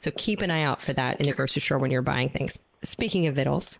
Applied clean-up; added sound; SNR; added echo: neural mask model Resemble Enhance denoiser.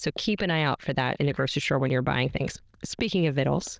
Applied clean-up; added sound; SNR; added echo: neural diffusion model UNIVERSE++.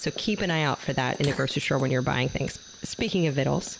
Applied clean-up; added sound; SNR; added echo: none; Fire + Run; 15 dB; none.